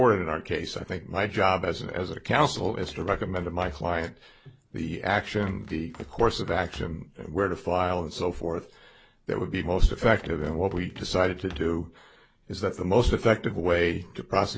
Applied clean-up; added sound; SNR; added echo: none; Run; 19 dB; none.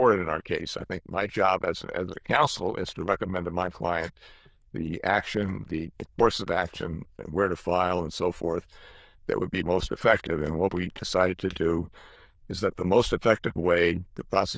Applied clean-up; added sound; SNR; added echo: neural diffusion model UNIVERSE++.